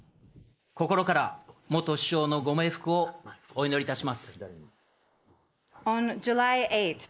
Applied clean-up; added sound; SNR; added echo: neural mask model Resemble Enhance denoiser.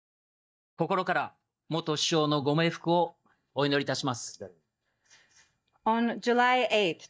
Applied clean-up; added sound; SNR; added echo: neural mask model DeepFilterNet 3.